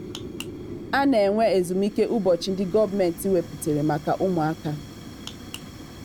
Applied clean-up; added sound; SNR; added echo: none; Fire; 14 dB; none.